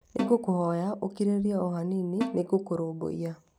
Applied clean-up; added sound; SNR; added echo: none; Snare drum; 10 dB; none.